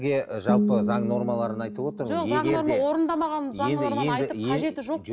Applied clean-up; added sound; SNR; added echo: none; Piano; 4 dB; none.